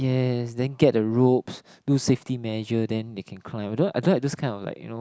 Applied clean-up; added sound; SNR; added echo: none; none; none; none.